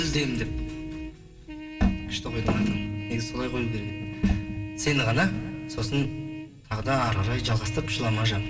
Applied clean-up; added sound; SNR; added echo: none; Trumpet; 10 dB; reverberation time 2.0 s.